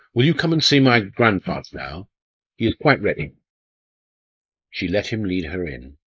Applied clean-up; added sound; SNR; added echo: neural mask model Resemble Enhance denoiser.